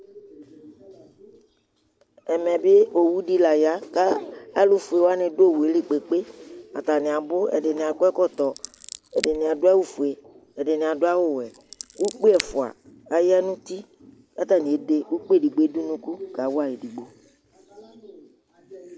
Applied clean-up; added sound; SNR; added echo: none; Scissors; 15 dB; none.